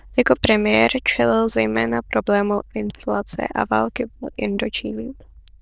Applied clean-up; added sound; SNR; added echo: neural diffusion model UNIVERSE++.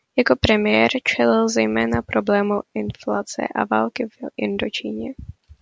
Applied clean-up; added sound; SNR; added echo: none; none; none; none.